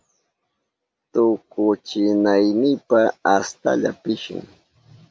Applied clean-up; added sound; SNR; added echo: none; none; none; none.